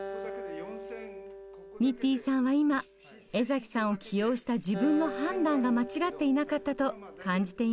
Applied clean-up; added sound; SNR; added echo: none; Acoustic guitar; 13 dB; none.